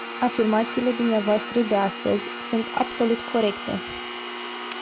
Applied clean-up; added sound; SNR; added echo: none; Domestic sounds, home sounds; 8 dB; none.